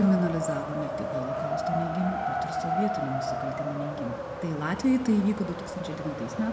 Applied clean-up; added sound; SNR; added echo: none; Wind; 3 dB; reverberation time 0.7 s.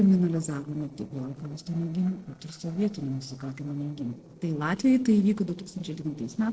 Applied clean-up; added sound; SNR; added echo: neural separator model SepFormer DNS4.